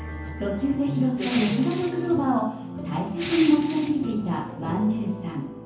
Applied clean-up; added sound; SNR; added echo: none; Crushing; 15 dB; reverberation time 0.7 s.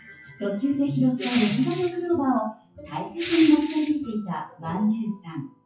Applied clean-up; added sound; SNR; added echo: classical method WPE with log-MMSE.